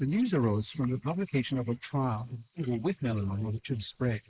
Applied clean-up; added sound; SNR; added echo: neural mask model Resemble Enhance denoiser.